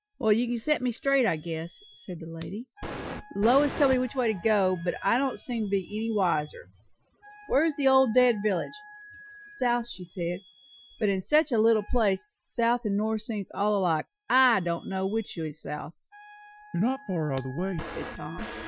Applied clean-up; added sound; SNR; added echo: classical method Wiener filter.